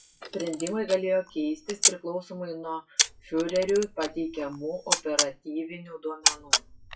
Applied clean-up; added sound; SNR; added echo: classical method WPE with log-MMSE.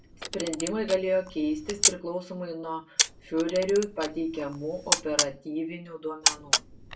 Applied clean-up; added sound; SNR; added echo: none; Camera; 1 dB; reverberation time 0.3 s.